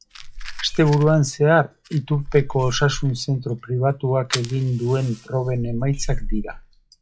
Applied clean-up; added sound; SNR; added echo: classical method log-MMSE.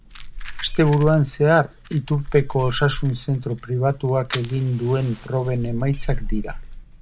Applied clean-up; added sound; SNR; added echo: none; Fire + Meow; 8 dB; none.